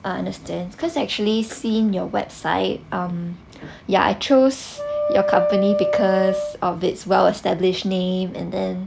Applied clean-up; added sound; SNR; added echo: none; Wind instrument, woodwind instrument; 2 dB; none.